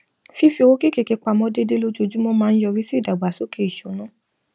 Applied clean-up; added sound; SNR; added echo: none; none; none; none.